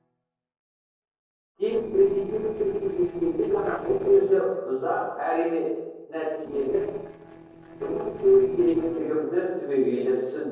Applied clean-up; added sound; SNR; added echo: neural separator model SepFormer DNS4.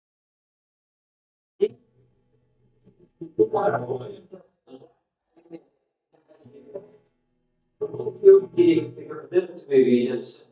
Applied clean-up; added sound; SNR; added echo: neural mask model DeepFilterNet 3.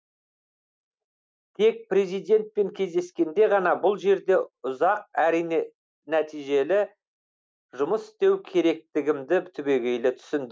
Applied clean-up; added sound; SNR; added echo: none; none; none; none.